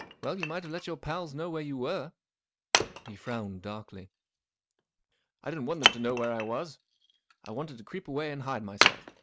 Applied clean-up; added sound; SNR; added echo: none; Wood; -2 dB; none.